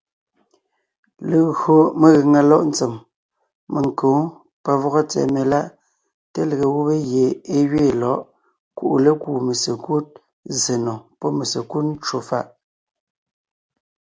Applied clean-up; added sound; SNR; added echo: none; none; none; none.